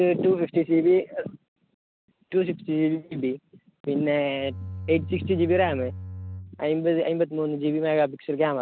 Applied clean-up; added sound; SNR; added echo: none; Bowed string instrument; 11 dB; none.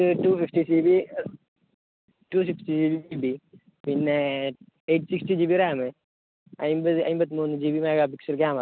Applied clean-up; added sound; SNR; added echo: none; none; none; none.